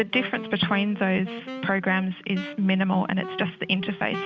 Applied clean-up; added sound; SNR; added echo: none; Wind instrument, woodwind instrument; 13 dB; none.